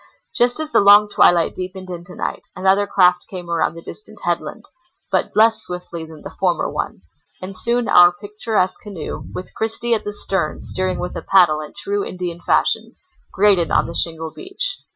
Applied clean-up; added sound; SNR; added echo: classical method Wiener filter.